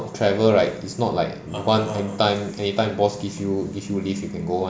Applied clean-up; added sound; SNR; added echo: none; none; none; none.